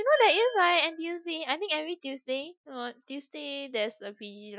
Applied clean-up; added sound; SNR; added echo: classical method Wiener filter.